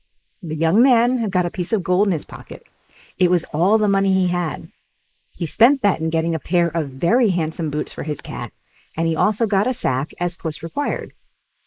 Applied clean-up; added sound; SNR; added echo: neural mask model Resemble Enhance denoiser.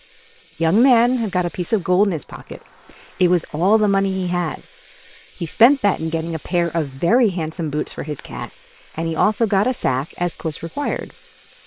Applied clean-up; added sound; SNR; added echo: neural separator model SepFormer WHAM!.